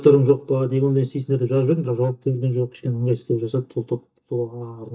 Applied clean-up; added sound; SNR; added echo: neural mask model DeepFilterNet 3.